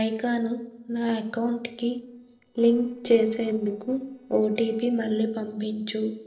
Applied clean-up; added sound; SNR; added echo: neural separator model SepFormer DNS4.